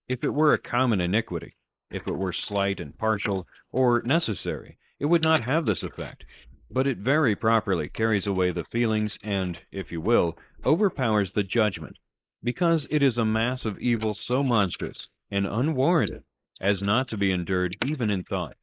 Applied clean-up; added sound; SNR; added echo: neural mask model Resemble Enhance denoiser.